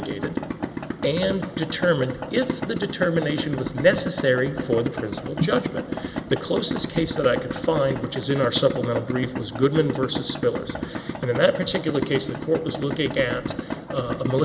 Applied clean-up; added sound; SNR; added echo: none; Idling; 6 dB; none.